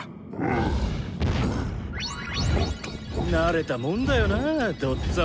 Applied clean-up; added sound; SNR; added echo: none; none; none; none.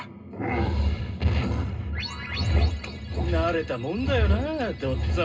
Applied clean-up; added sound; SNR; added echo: none; none; none; reverberation time 0.2 s.